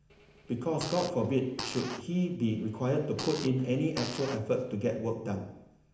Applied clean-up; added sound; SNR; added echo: none; Fart; 12 dB; reverberation time 0.8 s.